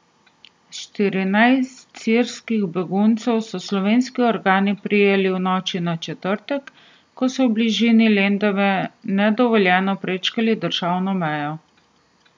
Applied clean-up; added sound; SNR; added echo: none; none; none; none.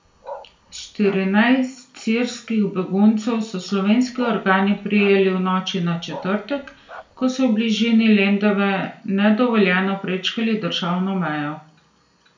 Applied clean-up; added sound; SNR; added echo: none; Bark; 20 dB; reverberation time 0.4 s.